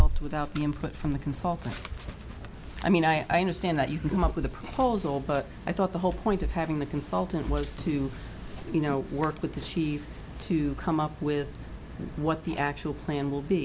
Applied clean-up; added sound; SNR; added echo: none; none; none; none.